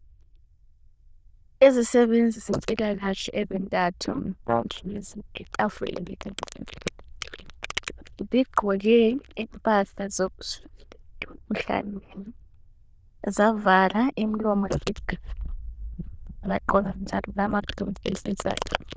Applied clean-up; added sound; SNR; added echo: neural diffusion model UNIVERSE++.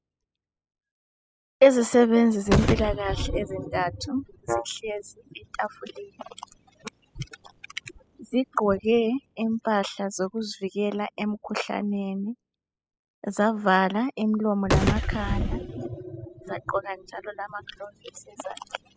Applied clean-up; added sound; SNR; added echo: classical method spectral subtraction.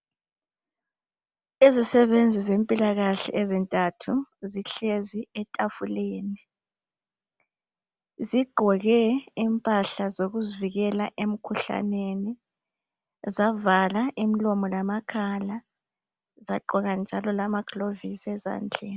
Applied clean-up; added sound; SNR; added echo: none; none; none; none.